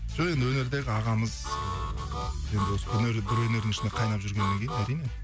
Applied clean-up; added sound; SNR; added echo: none; Harmonica; 8 dB; none.